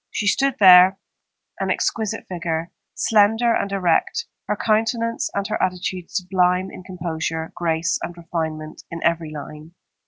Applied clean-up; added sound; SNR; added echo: none; none; none; none.